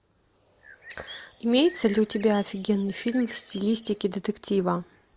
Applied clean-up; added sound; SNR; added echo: neural mask model Resemble Enhance denoiser.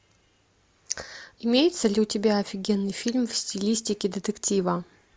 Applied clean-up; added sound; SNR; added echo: none; none; none; none.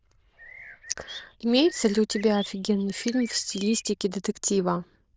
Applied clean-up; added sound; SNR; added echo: neural diffusion model UNIVERSE++.